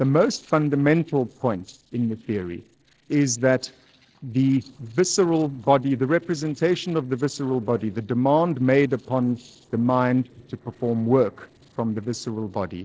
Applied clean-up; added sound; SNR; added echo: neural separator model SepFormer DNS4.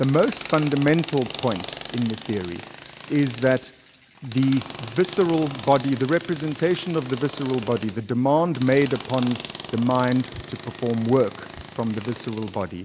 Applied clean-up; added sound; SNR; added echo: none; Tools; 11 dB; none.